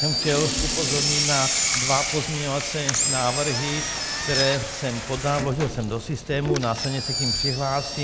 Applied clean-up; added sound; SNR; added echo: none; Engine + Sink (filling or washing) / Water tap, faucet; 0 dB; none.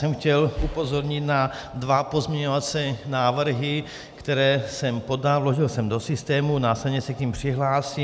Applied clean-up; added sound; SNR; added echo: none; none; none; none.